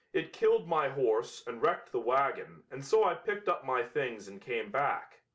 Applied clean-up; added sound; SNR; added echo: none; none; none; none.